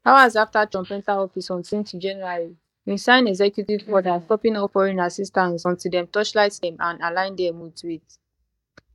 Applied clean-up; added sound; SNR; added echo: neural mask model DeepFilterNet 3.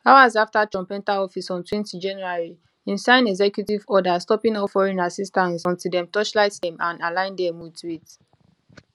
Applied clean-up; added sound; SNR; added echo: none; none; none; none.